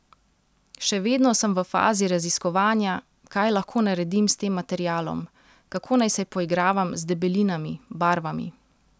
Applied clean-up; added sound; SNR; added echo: none; none; none; none.